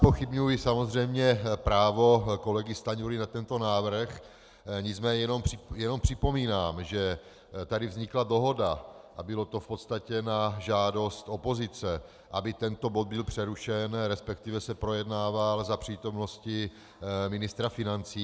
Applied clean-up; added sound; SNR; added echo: none; none; none; none.